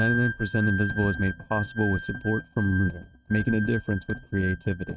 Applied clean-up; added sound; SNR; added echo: neural mask model RNNoise.